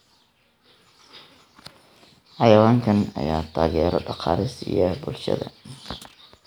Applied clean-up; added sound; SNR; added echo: none; none; none; none.